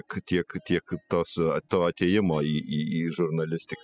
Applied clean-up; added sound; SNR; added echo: classical method spectral subtraction.